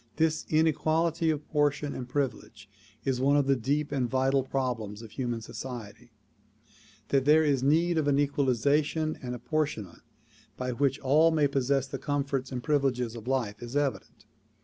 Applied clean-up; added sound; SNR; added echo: none; none; none; none.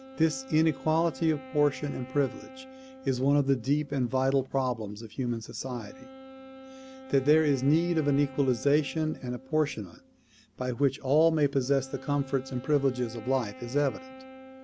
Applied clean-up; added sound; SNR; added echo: none; Wind instrument, woodwind instrument; 18 dB; none.